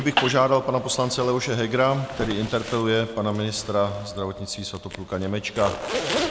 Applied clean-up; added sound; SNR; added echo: none; Zipper (clothing); 8 dB; none.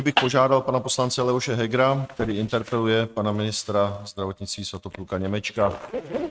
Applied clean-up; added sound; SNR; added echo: neural mask model RNNoise.